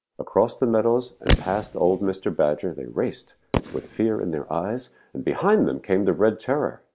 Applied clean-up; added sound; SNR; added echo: none; Fireworks; 6 dB; none.